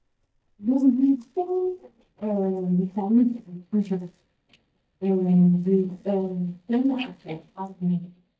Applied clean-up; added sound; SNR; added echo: neural mask model DeepFilterNet 3.